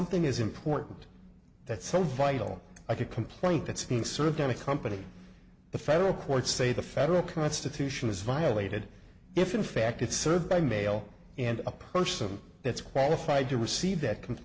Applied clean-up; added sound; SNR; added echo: none; none; none; none.